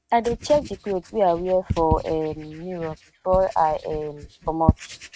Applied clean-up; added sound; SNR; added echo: neural mask model RNNoise.